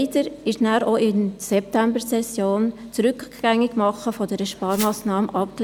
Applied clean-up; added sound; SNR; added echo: none; Glass; 15 dB; none.